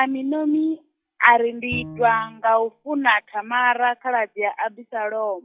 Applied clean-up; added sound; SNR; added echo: classical method log-MMSE.